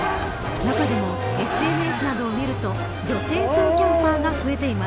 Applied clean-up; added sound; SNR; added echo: none; Vehicle + Dog; -1 dB; none.